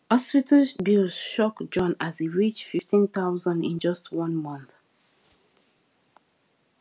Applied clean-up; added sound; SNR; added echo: none; none; none; none.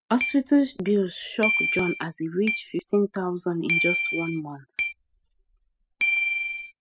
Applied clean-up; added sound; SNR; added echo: classical method spectral subtraction.